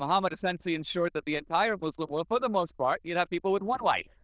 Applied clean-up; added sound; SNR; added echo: neural diffusion model UNIVERSE++.